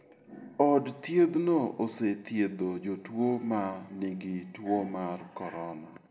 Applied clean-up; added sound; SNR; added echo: none; none; none; reverberation time 0.9 s.